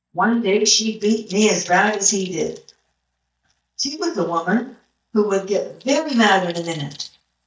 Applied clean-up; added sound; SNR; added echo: neural mask model DeepFilterNet 3.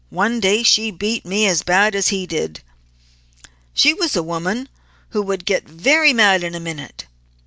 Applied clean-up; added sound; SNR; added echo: none; none; none; none.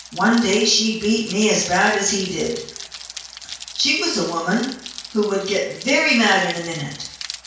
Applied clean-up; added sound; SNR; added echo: none; Rain; 15 dB; reverberation time 0.5 s.